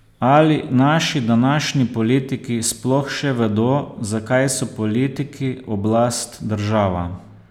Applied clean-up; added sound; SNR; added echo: none; none; none; none.